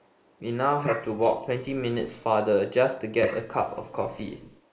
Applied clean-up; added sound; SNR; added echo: neural mask model Resemble Enhance denoiser.